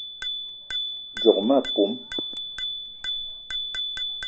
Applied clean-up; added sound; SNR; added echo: none; Bicycle bell; 4 dB; none.